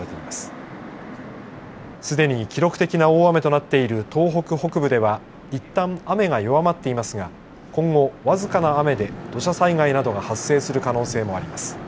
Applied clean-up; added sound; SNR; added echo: none; none; none; none.